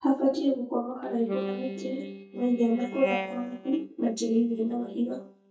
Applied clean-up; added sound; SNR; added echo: neural mask model DeepFilterNet 3.